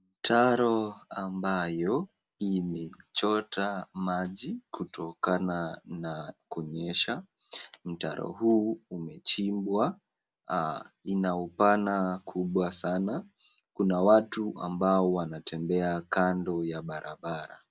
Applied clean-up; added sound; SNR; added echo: none; none; none; none.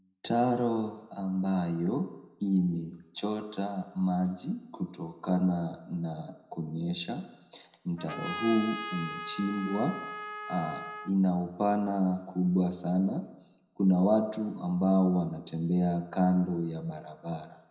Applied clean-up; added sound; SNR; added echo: none; Trumpet; 9 dB; reverberation time 0.7 s.